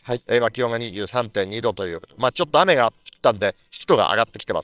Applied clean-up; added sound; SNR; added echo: neural separator model SepFormer WHAMR!.